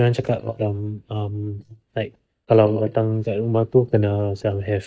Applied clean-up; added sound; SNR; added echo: neural mask model DeepFilterNet 3.